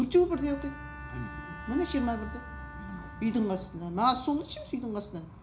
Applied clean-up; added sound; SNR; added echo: none; Bowed string instrument; 17 dB; reverberation time 0.4 s.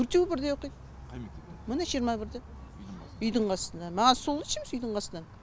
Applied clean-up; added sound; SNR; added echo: none; none; none; none.